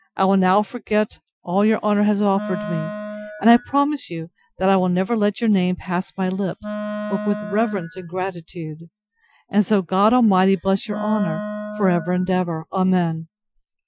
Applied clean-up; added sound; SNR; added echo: classical method Wiener filter.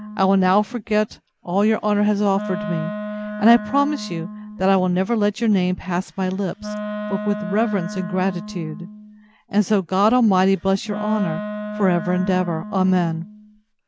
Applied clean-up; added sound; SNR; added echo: none; Wind instrument, woodwind instrument; 11 dB; none.